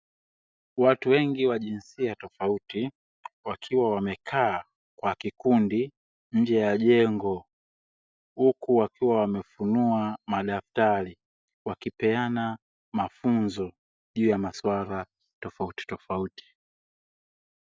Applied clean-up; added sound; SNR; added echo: none; none; none; none.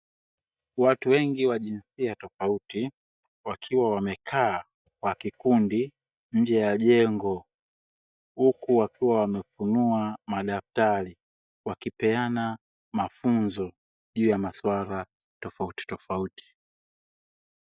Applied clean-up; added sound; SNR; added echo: neural mask model DeepFilterNet 3.